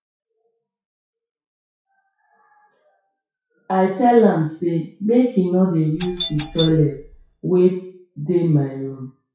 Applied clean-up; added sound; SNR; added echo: classical method WPE with log-MMSE.